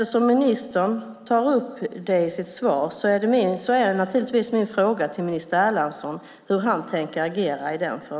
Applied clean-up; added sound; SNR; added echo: none; none; none; none.